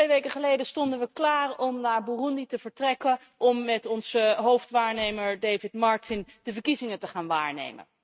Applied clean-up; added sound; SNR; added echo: neural mask model RNNoise.